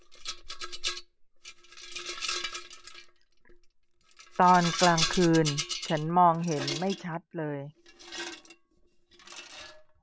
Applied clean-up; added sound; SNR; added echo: none; Rattle; 7 dB; none.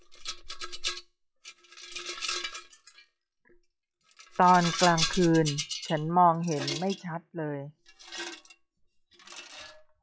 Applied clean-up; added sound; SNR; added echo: classical method log-MMSE.